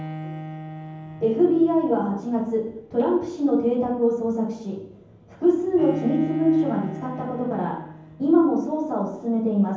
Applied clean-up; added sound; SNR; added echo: none; Bowed string instrument; 16 dB; reverberation time 0.9 s.